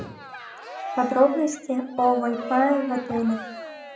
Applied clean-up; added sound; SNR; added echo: none; Cheering; 11 dB; reverberation time 0.4 s.